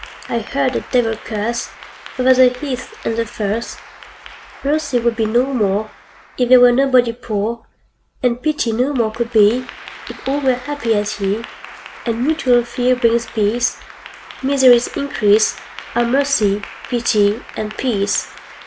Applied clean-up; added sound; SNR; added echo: none; Applause / Clapping; 18 dB; none.